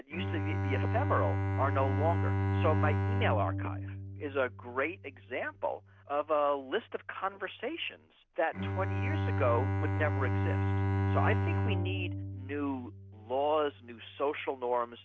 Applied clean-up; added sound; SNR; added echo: none; Bowed string instrument; -2 dB; none.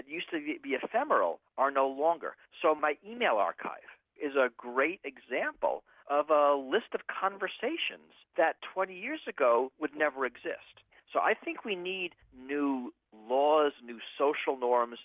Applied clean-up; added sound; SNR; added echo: none; none; none; none.